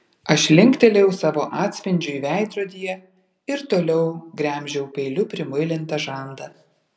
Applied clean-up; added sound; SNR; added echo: none; none; none; none.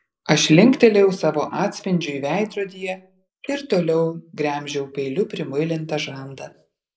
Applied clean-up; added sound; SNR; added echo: neural mask model Resemble Enhance denoiser.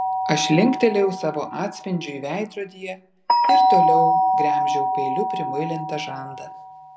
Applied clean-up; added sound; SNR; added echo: none; Doorbell; -3 dB; none.